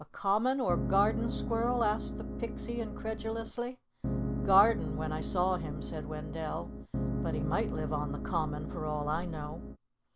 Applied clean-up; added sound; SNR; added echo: none; Piano; 3 dB; none.